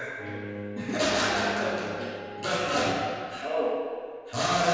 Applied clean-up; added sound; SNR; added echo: none; Bowed string instrument; 12 dB; reverberation time 1.9 s.